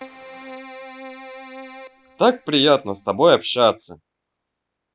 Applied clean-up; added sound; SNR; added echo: none; Keyboard (musical); 17 dB; none.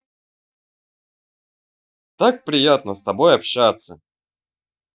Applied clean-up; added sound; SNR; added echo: neural mask model DeepFilterNet 3.